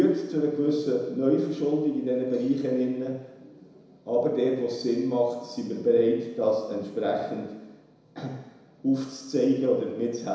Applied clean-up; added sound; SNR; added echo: none; none; none; reverberation time 1.0 s.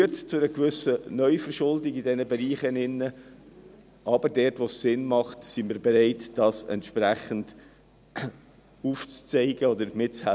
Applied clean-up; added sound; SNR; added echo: none; none; none; none.